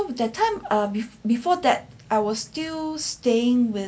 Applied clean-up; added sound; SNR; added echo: none; none; none; none.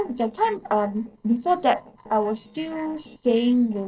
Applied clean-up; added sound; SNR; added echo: neural separator model SepFormer DNS4.